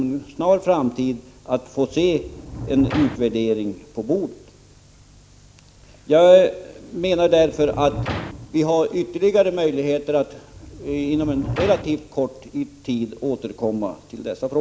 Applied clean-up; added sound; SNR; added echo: none; Sliding door; 11 dB; none.